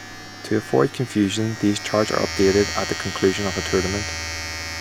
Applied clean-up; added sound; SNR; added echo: none; Domestic sounds, home sounds; 8 dB; none.